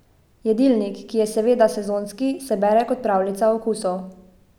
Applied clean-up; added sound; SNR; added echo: none; none; none; none.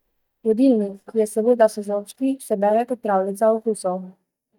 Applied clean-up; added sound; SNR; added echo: neural mask model DeepFilterNet 3.